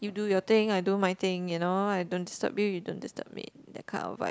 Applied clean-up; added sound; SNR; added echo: none; none; none; none.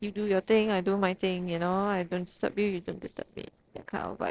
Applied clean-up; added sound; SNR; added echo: neural separator model SepFormer DNS4.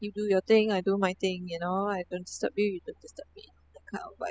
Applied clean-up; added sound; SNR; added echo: classical method spectral subtraction.